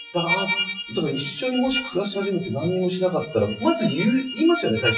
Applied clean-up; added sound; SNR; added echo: classical method WPE with log-MMSE.